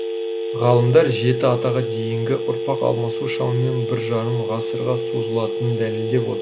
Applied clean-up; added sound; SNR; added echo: none; Telephone; 4 dB; none.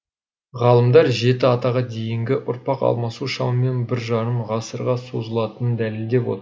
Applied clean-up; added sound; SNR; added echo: none; none; none; none.